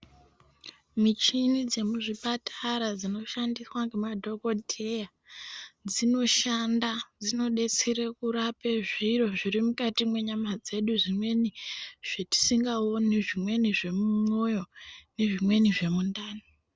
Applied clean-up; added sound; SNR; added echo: none; none; none; none.